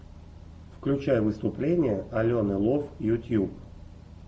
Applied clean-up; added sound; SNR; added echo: none; none; none; none.